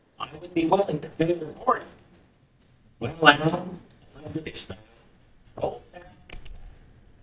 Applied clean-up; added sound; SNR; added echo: neural mask model DeepFilterNet 3.